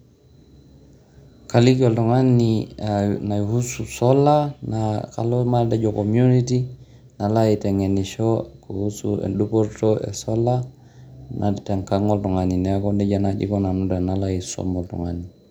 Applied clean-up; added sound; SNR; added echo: none; none; none; none.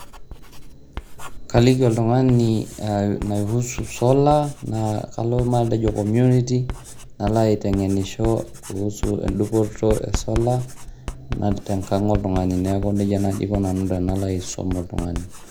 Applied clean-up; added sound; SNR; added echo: none; Writing; 11 dB; none.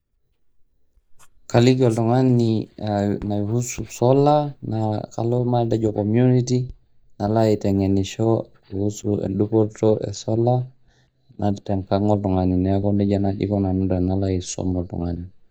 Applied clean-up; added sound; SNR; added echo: neural mask model DeepFilterNet 3.